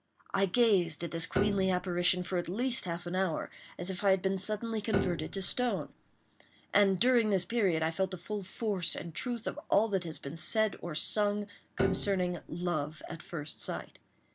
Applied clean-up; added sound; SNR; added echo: none; Piano; 6 dB; none.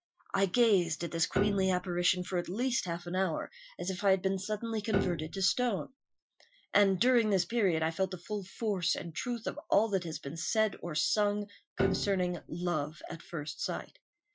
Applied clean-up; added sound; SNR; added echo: classical method Wiener filter.